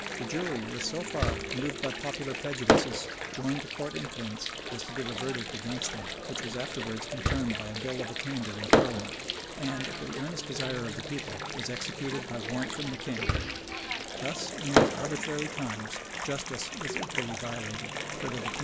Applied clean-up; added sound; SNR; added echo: none; Water + Fireworks; -4 dB; none.